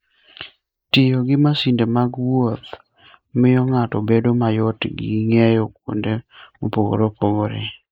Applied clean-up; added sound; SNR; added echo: neural mask model Resemble Enhance denoiser.